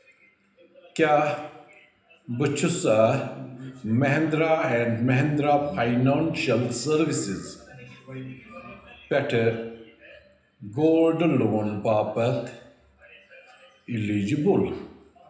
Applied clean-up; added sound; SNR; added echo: none; none; none; reverberation time 0.9 s.